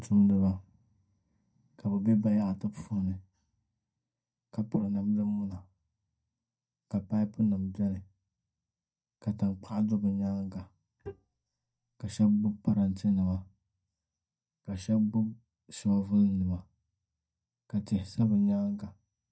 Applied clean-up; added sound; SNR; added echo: neural mask model DeepFilterNet 3.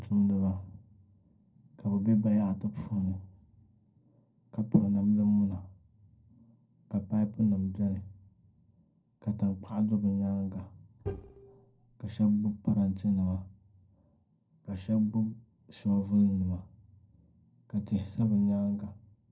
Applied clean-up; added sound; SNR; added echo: neural separator model SepFormer DNS4.